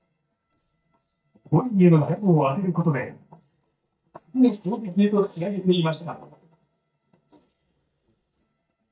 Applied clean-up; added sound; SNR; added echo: neural mask model DeepFilterNet 3.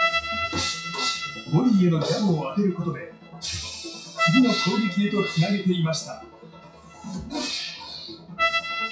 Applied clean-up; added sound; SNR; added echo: classical method WPE with log-MMSE.